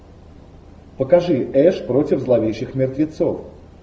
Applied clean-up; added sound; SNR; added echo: none; none; none; none.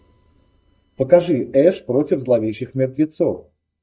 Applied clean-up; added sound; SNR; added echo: neural mask model DeepFilterNet 3.